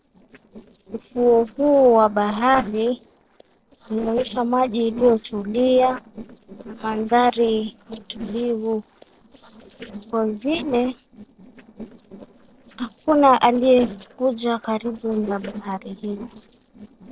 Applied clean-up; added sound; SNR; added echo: neural separator model SepFormer DNS4.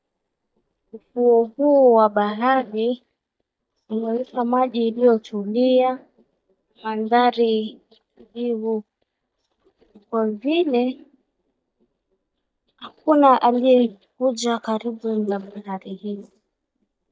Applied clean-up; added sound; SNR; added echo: neural mask model DeepFilterNet 3.